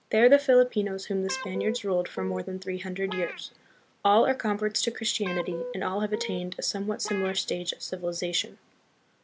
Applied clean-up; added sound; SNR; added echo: none; Guitar; 12 dB; none.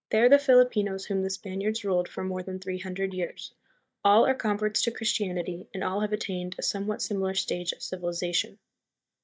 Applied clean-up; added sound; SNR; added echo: neural mask model DeepFilterNet 3.